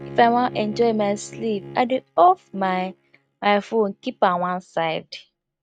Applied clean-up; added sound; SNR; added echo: neural mask model RNNoise.